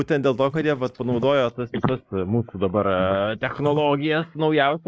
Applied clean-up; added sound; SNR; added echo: neural mask model Resemble Enhance denoiser.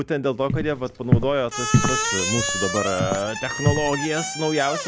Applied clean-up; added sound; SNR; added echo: none; Walk, footsteps + Squeak; 0 dB; none.